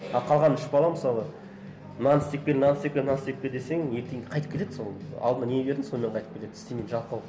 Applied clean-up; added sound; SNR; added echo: none; none; none; none.